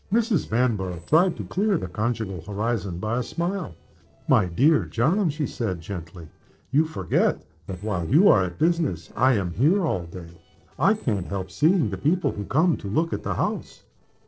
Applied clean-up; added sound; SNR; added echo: neural separator model SepFormer DNS4.